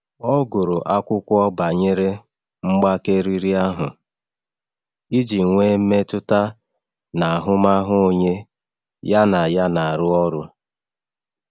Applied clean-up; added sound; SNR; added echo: none; none; none; none.